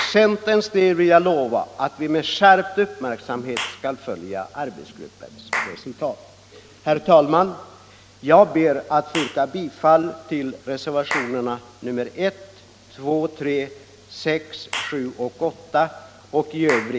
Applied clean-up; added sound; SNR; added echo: none; Clapping / Chirp, tweet; 15 dB; none.